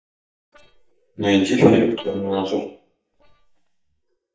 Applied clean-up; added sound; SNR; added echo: neural mask model DeepFilterNet 3.